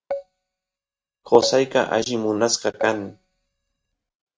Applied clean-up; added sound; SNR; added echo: neural mask model RNNoise.